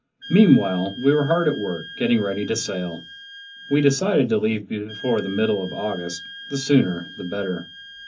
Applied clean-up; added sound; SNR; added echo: none; Wind instrument, woodwind instrument; 17 dB; reverberation time 0.3 s.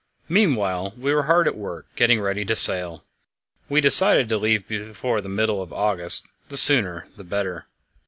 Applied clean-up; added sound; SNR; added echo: none; none; none; none.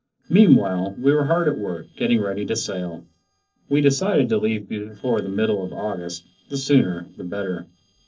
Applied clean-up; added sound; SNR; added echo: neural separator model SepFormer DNS4.